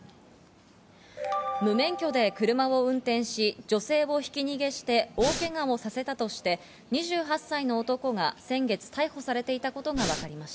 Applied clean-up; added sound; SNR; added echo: none; Breathing; 4 dB; none.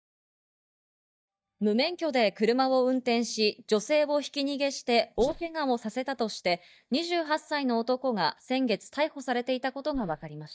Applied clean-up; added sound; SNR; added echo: neural mask model DeepFilterNet 3.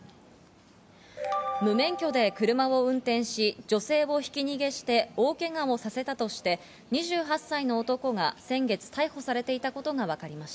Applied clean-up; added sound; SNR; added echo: none; none; none; none.